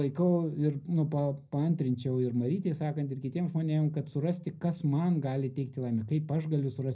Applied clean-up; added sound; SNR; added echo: none; none; none; reverberation time 0.5 s.